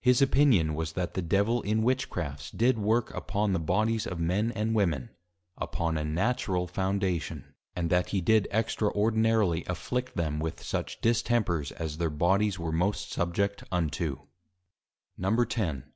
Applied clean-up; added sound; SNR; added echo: none; none; none; none.